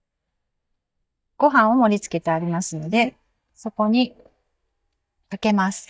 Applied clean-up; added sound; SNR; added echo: neural mask model DeepFilterNet 3.